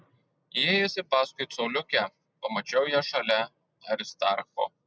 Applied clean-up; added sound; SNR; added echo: none; none; none; none.